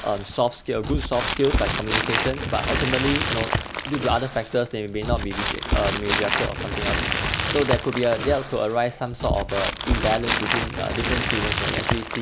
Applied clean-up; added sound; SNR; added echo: none; Crumpling, crinkling; 0 dB; none.